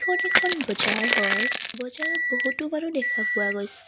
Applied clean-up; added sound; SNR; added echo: none; Crushing + Microwave oven; -4 dB; none.